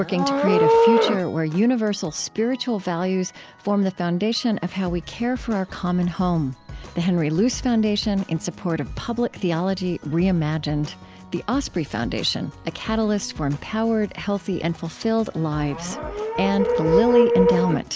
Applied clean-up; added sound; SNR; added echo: none; Livestock, farm animals, working animals; 4 dB; none.